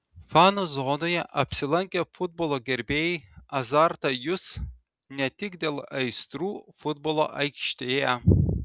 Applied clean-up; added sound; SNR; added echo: none; none; none; none.